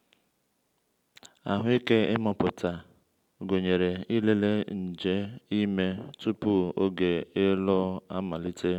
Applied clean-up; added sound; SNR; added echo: none; none; none; none.